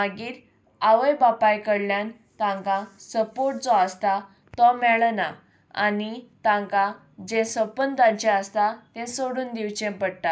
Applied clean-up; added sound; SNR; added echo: none; none; none; none.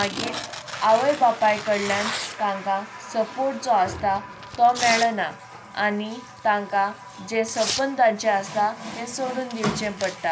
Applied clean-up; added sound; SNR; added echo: none; Tearing + Water tap, faucet; 9 dB; none.